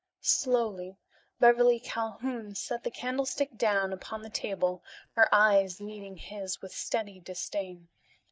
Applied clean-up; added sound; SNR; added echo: neural mask model DeepFilterNet 3.